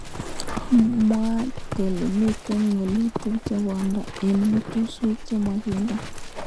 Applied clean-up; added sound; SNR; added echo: none; Livestock, farm animals, working animals; 8 dB; none.